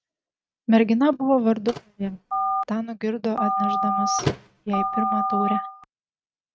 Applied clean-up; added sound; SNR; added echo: neural mask model RNNoise.